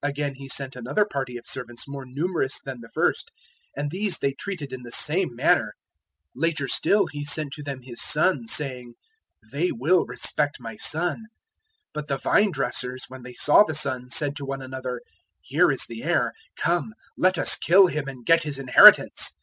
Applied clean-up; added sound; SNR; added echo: none; none; none; none.